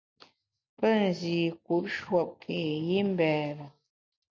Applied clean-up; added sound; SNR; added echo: none; none; none; none.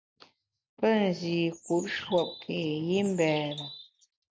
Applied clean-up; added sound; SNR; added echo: none; Bird; 15 dB; none.